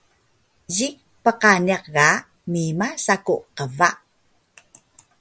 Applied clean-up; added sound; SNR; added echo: none; none; none; none.